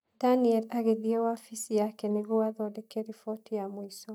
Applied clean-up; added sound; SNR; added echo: neural mask model DeepFilterNet 3.